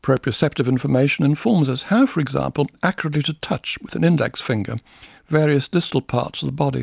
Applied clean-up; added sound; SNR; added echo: none; none; none; none.